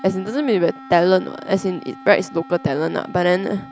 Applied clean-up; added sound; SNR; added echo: none; Wind instrument, woodwind instrument; 19 dB; none.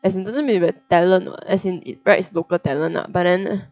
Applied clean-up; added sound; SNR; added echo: classical method log-MMSE.